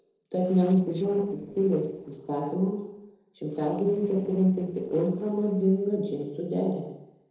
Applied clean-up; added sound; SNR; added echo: neural separator model SepFormer DNS4.